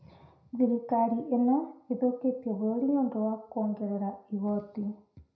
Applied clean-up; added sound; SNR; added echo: none; none; none; reverberation time 0.4 s.